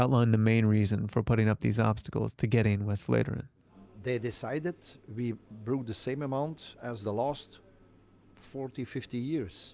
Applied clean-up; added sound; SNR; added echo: none; none; none; none.